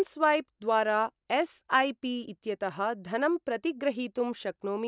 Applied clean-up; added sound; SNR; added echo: none; none; none; none.